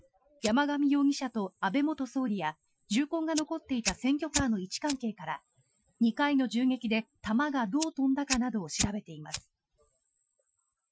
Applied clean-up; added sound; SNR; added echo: classical method Wiener filter.